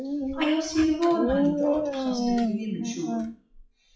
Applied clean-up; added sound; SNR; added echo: classical method WPE with log-MMSE.